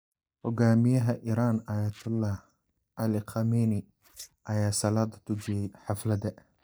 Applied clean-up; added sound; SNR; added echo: neural mask model DeepFilterNet 3.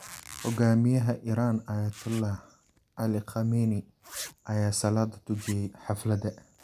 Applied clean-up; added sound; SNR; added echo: none; Zipper (clothing); 20 dB; none.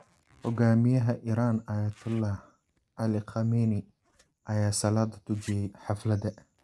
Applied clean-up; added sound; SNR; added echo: neural mask model RNNoise.